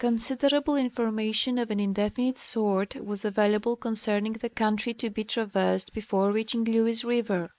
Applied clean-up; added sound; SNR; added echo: neural mask model Resemble Enhance denoiser.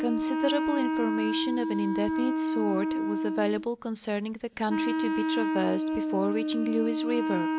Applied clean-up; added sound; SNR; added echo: none; Wind instrument, woodwind instrument; -2 dB; none.